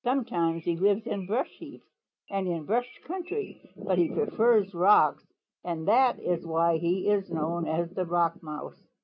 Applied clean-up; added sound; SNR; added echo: none; none; none; none.